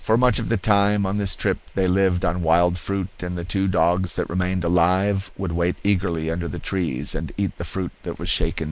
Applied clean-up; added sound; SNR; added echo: neural mask model Resemble Enhance denoiser.